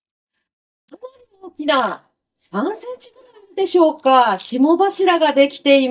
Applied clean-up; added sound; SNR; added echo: neural mask model DeepFilterNet 3.